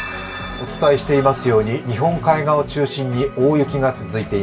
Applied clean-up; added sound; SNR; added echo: none; none; none; reverberation time 0.2 s.